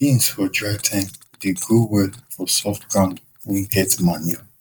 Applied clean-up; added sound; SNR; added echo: neural mask model DeepFilterNet 3.